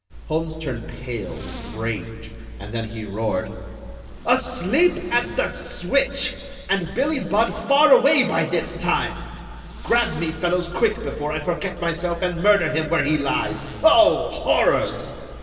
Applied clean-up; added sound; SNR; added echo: none; Zipper (clothing); 14 dB; reverberation time 2.6 s.